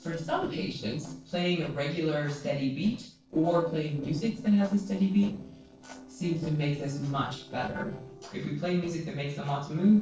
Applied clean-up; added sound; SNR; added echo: neural separator model SepFormer DNS4.